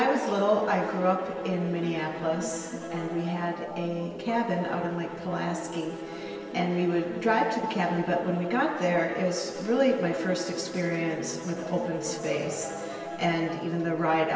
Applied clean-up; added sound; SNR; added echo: none; Bowed string instrument; 15 dB; reverberation time 1.4 s.